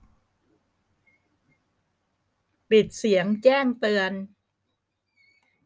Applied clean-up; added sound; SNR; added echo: none; none; none; none.